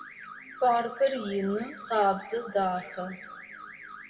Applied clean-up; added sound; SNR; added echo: none; Alarm / Car; 15 dB; reverberation time 1.1 s.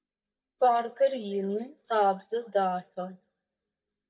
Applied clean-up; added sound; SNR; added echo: neural mask model DeepFilterNet 3.